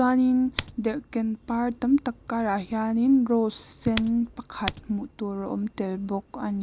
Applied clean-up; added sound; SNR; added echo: none; Typing; 11 dB; none.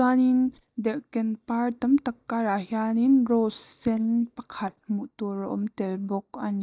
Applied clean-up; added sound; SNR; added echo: neural mask model DeepFilterNet 3.